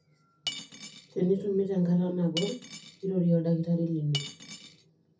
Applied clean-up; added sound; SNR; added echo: none; Cutlery, silverware / Dishes, pots, and pans; 10 dB; reverberation time 0.3 s.